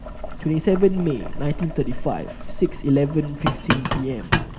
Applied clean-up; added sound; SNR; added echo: none; Boiling; 4 dB; none.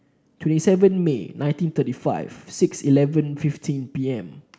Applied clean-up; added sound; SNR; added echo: none; none; none; none.